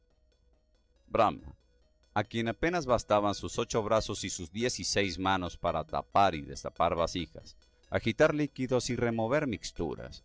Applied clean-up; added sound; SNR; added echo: neural separator model SepFormer DNS4.